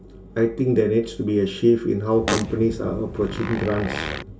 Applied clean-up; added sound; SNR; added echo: none; Fart; 7 dB; reverberation time 0.1 s.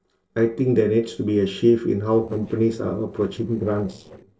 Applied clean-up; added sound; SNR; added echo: neural separator model SepFormer DNS4.